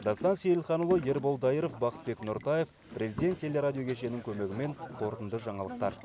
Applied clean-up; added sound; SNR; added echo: none; Boat, Water vehicle; 14 dB; none.